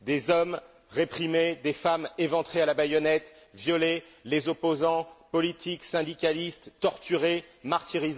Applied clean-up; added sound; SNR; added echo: none; none; none; none.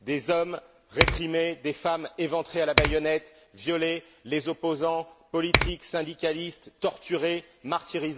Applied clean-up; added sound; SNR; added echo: none; Finger snapping; 1 dB; none.